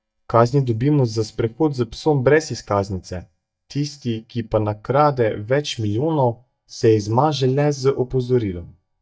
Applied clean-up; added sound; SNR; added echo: neural mask model DeepFilterNet 3.